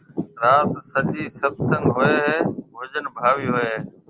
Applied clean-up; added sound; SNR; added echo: none; none; none; none.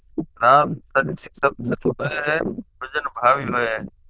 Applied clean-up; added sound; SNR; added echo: neural diffusion model UNIVERSE++.